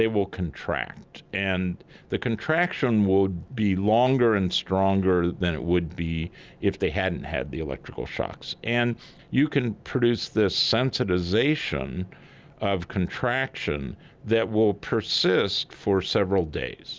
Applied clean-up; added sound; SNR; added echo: none; none; none; none.